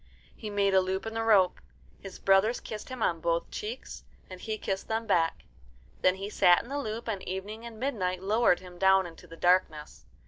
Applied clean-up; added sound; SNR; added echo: none; none; none; none.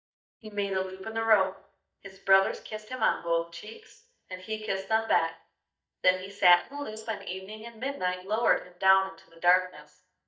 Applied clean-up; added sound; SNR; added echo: neural mask model DeepFilterNet 3.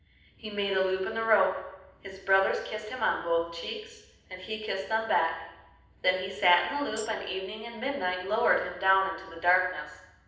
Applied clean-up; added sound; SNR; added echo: none; Tambourine; 19 dB; reverberation time 0.9 s.